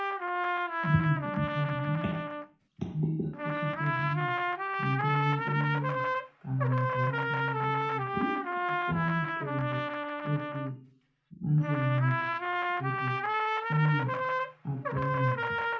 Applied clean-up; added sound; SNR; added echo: none; Trumpet; 0 dB; reverberation time 0.5 s.